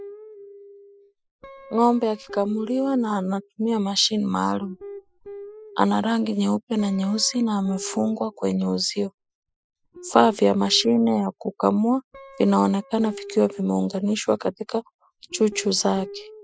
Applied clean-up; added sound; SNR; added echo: classical method Wiener filter.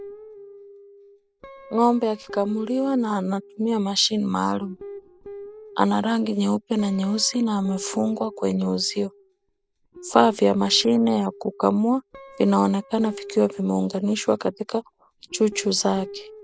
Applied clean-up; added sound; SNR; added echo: none; Guitar; 18 dB; none.